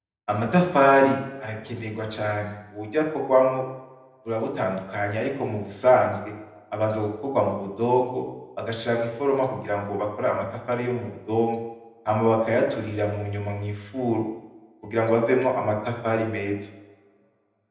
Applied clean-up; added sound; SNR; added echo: none; none; none; reverberation time 0.8 s.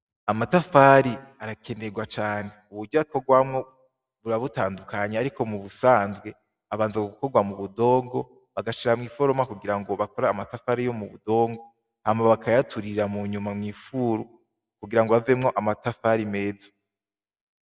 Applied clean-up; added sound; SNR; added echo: none; none; none; none.